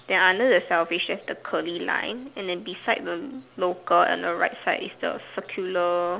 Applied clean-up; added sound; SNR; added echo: none; none; none; none.